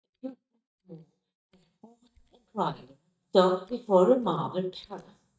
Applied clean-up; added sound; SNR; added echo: neural mask model DeepFilterNet 3.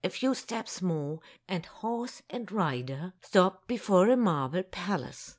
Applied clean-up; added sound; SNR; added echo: none; none; none; none.